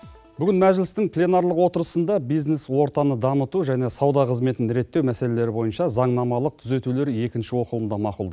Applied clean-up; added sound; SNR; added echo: none; none; none; none.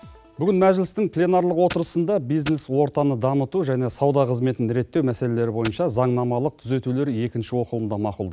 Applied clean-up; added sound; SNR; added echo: none; Coin (dropping); 15 dB; none.